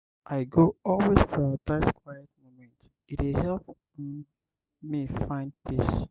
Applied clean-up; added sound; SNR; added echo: none; none; none; none.